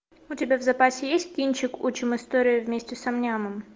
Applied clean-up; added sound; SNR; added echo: none; none; none; none.